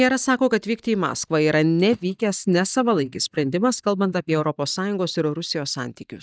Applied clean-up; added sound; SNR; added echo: neural mask model DeepFilterNet 3.